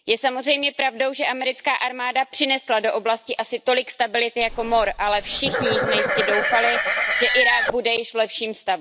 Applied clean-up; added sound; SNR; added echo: none; Livestock, farm animals, working animals; 0 dB; none.